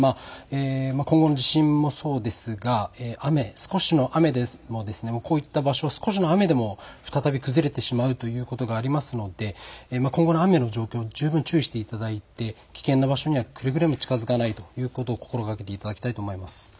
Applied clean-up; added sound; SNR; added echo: none; none; none; none.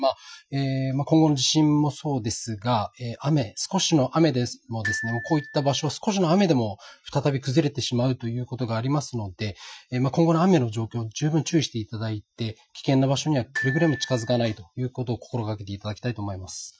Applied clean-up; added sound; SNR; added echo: classical method Wiener filter.